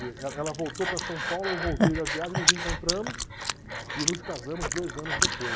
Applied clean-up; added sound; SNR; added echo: none; Chewing, mastication + Breathing; -4 dB; none.